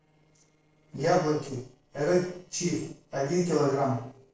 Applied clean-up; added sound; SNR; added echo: neural separator model SepFormer DNS4.